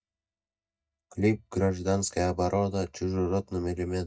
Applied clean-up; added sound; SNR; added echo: neural mask model DeepFilterNet 3.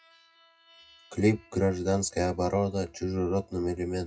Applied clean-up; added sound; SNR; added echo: classical method WPE with log-MMSE.